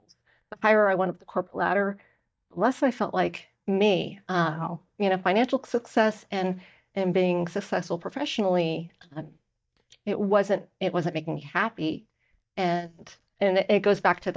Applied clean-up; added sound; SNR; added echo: neural mask model DeepFilterNet 3.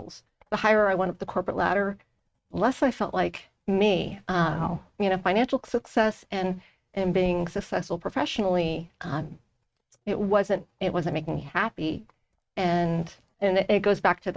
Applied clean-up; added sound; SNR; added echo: neural mask model RNNoise.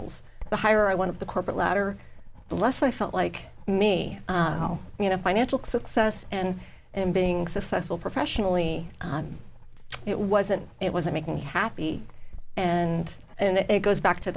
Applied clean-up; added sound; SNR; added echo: none; Writing; 13 dB; none.